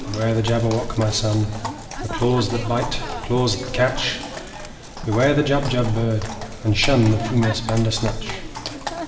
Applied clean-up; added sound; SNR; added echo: none; Livestock, farm animals, working animals; 11 dB; reverberation time 2.1 s.